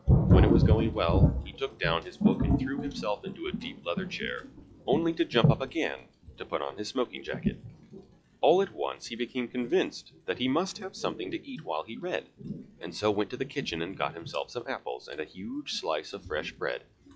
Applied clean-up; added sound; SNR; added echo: classical method log-MMSE.